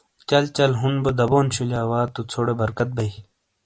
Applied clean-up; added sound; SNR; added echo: none; none; none; none.